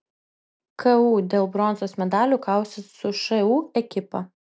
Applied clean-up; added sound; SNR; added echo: none; none; none; none.